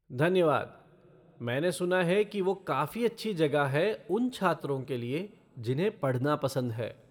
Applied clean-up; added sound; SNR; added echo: none; none; none; reverberation time 1.3 s.